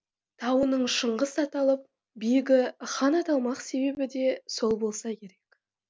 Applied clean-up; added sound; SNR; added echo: none; none; none; none.